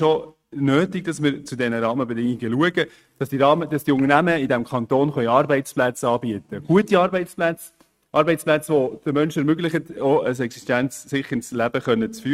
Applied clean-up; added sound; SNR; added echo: neural mask model RNNoise.